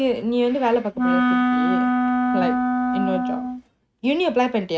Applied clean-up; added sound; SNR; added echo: neural mask model RNNoise.